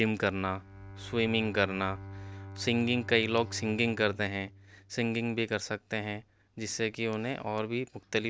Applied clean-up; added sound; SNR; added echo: none; Bowed string instrument; 16 dB; none.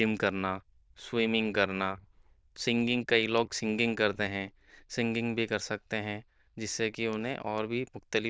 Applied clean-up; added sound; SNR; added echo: neural diffusion model UNIVERSE++.